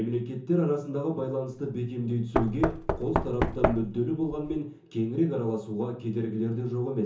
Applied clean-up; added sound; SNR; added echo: none; Knock; 2 dB; reverberation time 0.6 s.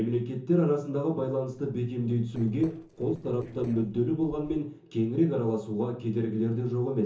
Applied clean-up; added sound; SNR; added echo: neural separator model SepFormer DNS4.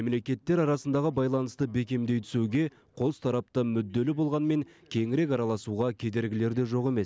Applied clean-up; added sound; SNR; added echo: none; none; none; none.